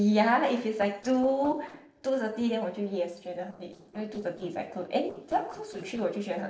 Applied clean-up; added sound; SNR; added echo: neural separator model SepFormer DNS4.